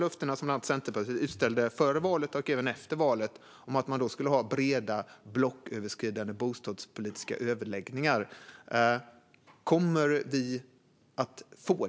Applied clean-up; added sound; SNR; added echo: none; none; none; none.